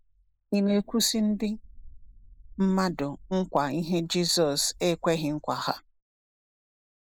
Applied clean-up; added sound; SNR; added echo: neural mask model Resemble Enhance denoiser.